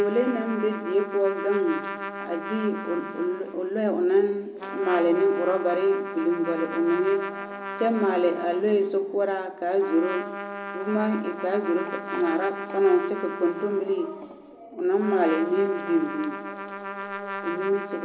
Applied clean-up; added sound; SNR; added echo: none; Trumpet; 10 dB; none.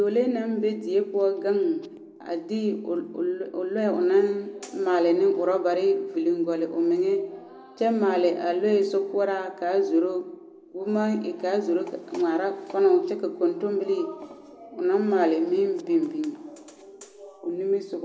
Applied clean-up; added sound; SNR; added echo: none; none; none; none.